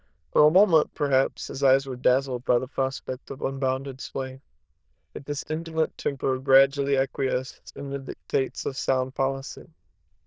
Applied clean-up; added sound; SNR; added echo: neural diffusion model UNIVERSE++.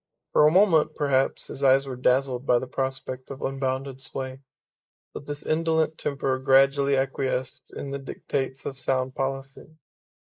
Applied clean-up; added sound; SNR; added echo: neural mask model Resemble Enhance denoiser.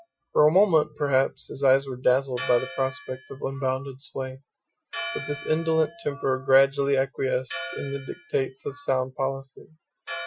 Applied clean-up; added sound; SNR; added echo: classical method Wiener filter.